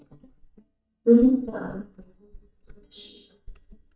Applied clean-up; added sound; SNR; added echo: neural mask model DeepFilterNet 3.